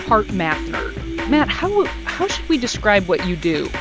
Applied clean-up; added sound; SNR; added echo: none; Drum kit; 9 dB; none.